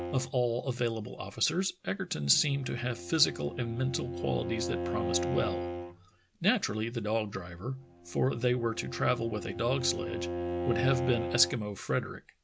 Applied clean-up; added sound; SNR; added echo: none; Bowed string instrument; 6 dB; none.